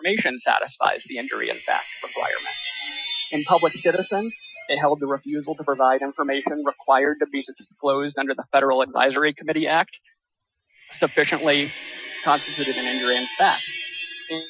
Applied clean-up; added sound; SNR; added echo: classical method Wiener filter.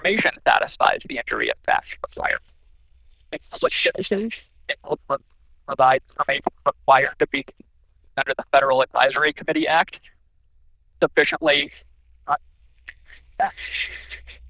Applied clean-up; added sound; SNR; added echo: neural diffusion model UNIVERSE++.